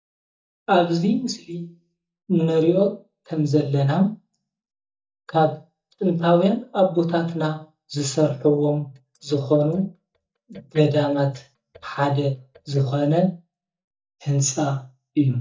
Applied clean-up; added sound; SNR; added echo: neural mask model DeepFilterNet 3.